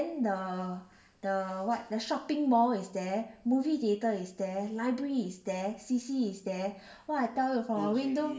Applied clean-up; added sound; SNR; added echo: none; none; none; none.